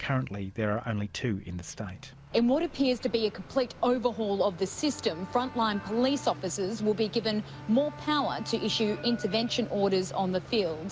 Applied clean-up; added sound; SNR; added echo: none; Accelerating, revving, vroom / Motor vehicle (road) + Bowed string instrument; 18 dB; none.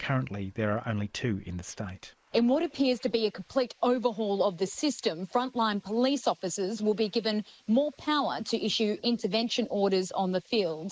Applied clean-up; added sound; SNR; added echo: neural mask model Resemble Enhance denoiser.